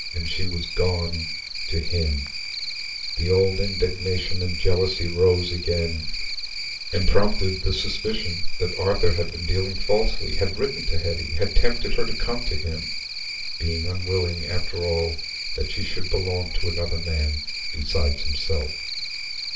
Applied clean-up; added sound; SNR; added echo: none; Cricket; 9 dB; reverberation time 0.3 s.